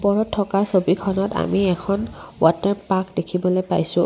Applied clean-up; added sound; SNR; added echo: none; none; none; none.